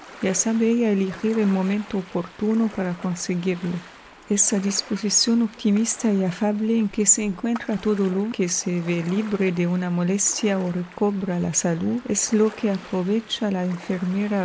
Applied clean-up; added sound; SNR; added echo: none; Ocean; 20 dB; none.